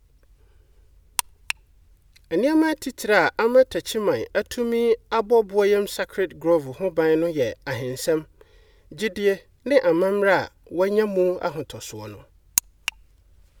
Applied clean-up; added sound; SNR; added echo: none; none; none; none.